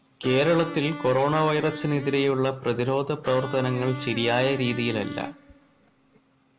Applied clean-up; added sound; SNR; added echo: none; Electric guitar; 13 dB; none.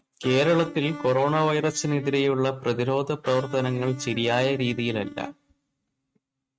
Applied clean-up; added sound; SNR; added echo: neural mask model RNNoise.